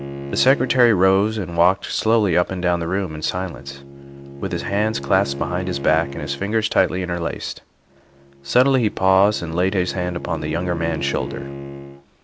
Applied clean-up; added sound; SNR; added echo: none; Bowed string instrument; 13 dB; none.